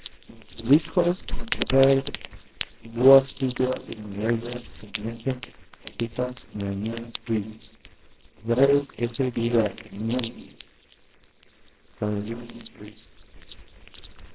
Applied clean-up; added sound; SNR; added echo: neural separator model SepFormer WHAMR!.